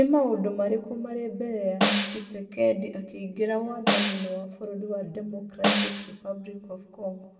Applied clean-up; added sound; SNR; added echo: none; Snare drum; -1 dB; reverberation time 1.0 s.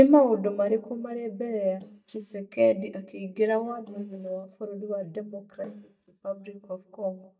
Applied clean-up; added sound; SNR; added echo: neural mask model DeepFilterNet 3.